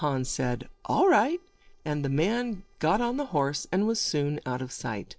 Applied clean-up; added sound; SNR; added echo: neural separator model SepFormer DNS4.